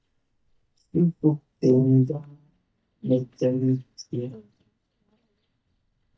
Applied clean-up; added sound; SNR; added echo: neural mask model DeepFilterNet 3.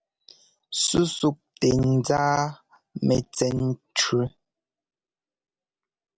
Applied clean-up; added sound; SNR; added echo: none; none; none; none.